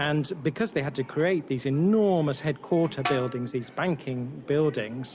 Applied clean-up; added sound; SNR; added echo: none; Snare drum; 10 dB; none.